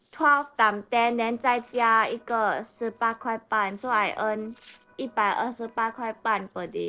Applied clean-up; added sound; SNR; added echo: neural separator model SepFormer DNS4.